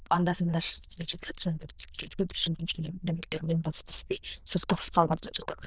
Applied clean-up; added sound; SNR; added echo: neural diffusion model UNIVERSE++.